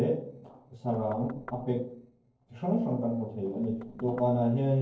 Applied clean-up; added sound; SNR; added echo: neural separator model SepFormer DNS4.